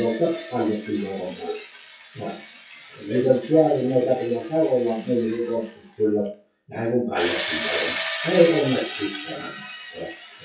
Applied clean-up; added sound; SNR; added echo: classical method WPE with log-MMSE.